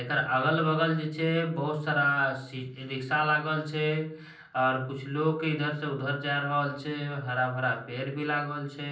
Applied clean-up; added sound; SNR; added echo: none; none; none; reverberation time 0.6 s.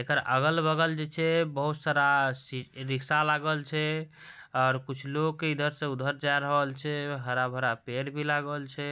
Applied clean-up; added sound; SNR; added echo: none; none; none; none.